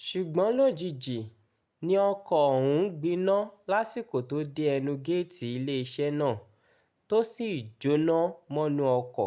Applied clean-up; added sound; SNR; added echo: none; none; none; none.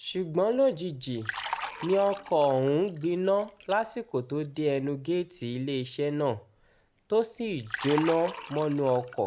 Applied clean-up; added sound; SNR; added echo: none; Liquid; 14 dB; none.